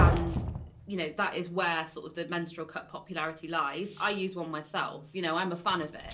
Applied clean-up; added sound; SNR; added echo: none; Slam; 2 dB; reverberation time 0.2 s.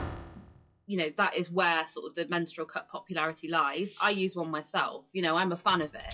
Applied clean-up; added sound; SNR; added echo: classical method WPE with log-MMSE.